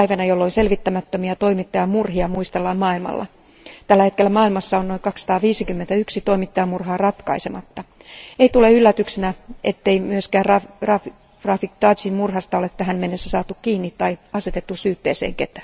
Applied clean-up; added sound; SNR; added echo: none; none; none; none.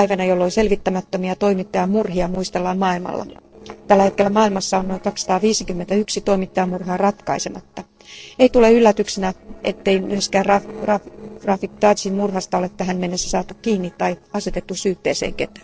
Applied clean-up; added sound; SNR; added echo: neural separator model SepFormer DNS4.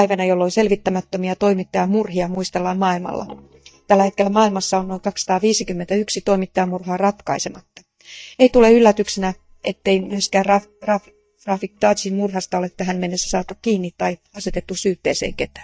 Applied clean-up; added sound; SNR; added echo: neural mask model DeepFilterNet 3.